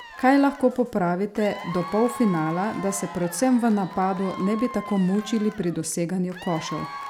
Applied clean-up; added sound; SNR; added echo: none; Applause / Crowd / Cheering; 14 dB; none.